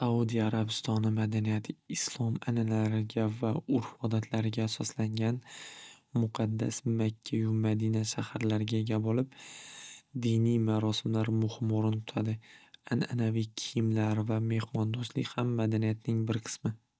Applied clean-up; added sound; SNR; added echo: none; none; none; none.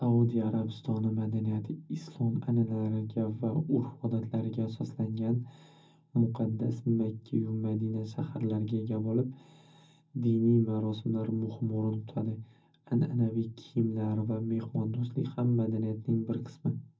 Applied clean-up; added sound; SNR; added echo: none; none; none; reverberation time 0.4 s.